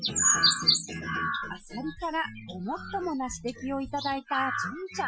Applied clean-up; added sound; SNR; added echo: classical method Wiener filter.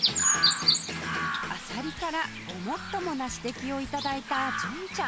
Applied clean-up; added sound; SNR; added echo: none; Chirp, tweet; -3 dB; none.